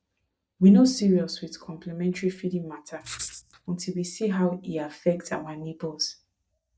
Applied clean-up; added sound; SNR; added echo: neural mask model DeepFilterNet 3.